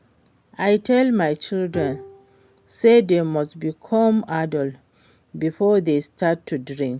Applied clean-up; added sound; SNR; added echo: none; Bowed string instrument; 17 dB; none.